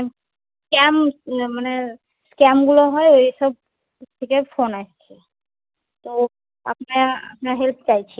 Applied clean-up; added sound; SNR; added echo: none; none; none; none.